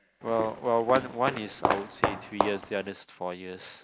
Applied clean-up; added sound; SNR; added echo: none; Walk, footsteps; 2 dB; none.